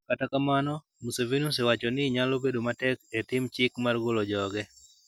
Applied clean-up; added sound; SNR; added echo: none; none; none; none.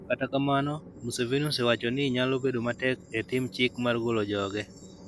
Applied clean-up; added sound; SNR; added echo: none; Train; 20 dB; none.